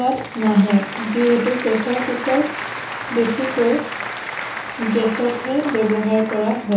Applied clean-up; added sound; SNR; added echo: none; Applause; 9 dB; reverberation time 1.2 s.